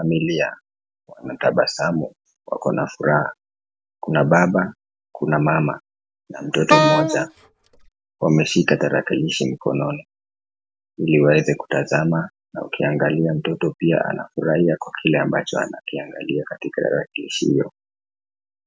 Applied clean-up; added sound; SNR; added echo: none; Wind instrument, woodwind instrument; -2 dB; none.